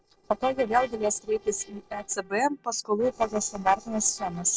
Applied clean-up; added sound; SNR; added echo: neural separator model SepFormer DNS4.